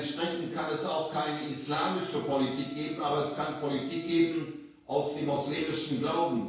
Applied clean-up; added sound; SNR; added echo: none; Wind instrument, woodwind instrument; 19 dB; reverberation time 0.6 s.